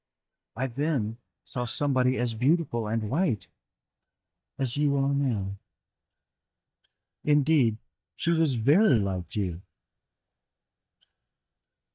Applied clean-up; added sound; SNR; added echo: neural mask model DeepFilterNet 3.